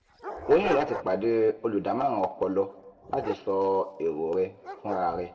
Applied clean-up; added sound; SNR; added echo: none; Dog; 12 dB; reverberation time 0.9 s.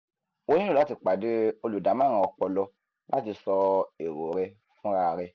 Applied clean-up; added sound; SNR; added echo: none; none; none; none.